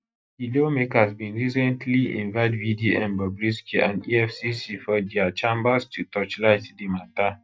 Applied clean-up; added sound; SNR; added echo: neural mask model DeepFilterNet 3.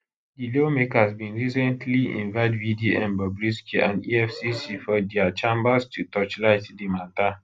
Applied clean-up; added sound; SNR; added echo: none; none; none; none.